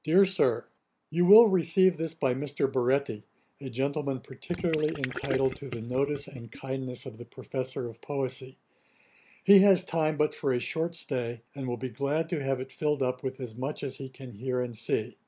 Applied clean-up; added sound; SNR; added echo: none; Gurgling; 11 dB; none.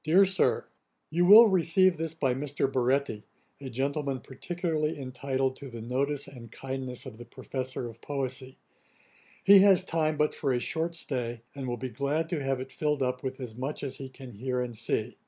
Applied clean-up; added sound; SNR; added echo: none; none; none; none.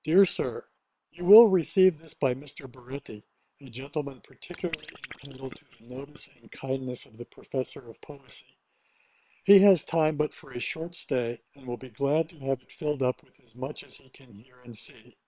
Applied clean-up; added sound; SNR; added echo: neural separator model SepFormer WHAM!.